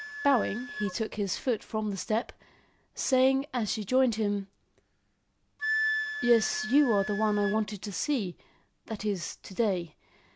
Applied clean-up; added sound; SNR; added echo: none; Wind instrument, woodwind instrument; 10 dB; none.